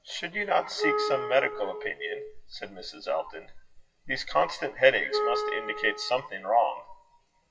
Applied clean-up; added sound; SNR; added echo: classical method WPE with log-MMSE.